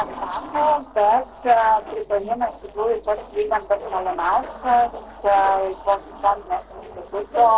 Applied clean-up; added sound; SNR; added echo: neural separator model SepFormer DNS4.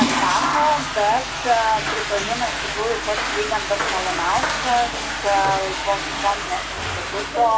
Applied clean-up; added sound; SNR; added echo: none; Toilet flush / Water; 2 dB; reverberation time 0.2 s.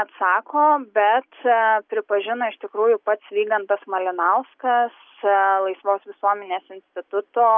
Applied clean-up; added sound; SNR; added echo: none; none; none; none.